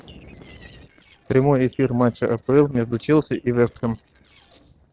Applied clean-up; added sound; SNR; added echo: neural separator model SepFormer DNS4.